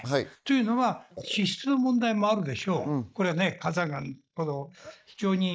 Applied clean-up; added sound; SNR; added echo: neural mask model Resemble Enhance denoiser.